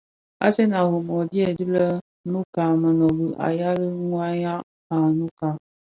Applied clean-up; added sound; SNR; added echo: none; none; none; none.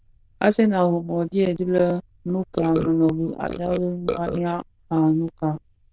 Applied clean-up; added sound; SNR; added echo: neural diffusion model UNIVERSE++.